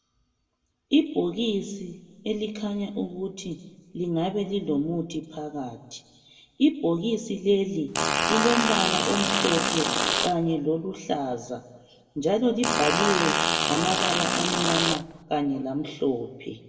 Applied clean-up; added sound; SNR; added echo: none; Fart; -3 dB; reverberation time 1.3 s.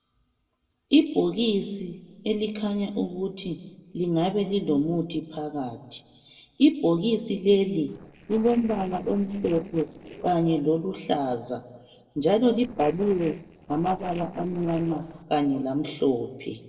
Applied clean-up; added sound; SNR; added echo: neural separator model SepFormer DNS4.